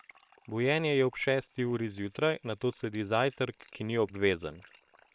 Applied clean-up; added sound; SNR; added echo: neural separator model SepFormer WHAM!.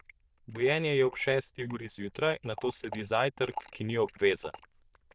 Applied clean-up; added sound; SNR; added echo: neural diffusion model UNIVERSE++.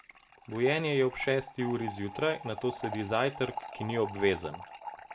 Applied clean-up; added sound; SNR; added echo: none; Fill (with liquid) / Trickle, dribble; 12 dB; none.